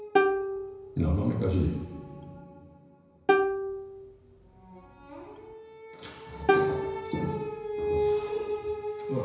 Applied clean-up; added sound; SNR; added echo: none; Plucked string instrument; -2 dB; reverberation time 1.0 s.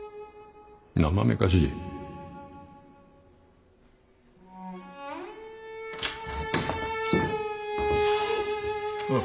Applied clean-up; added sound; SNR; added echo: none; none; none; none.